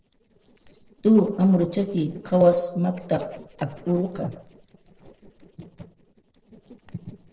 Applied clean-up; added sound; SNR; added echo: neural separator model SepFormer DNS4.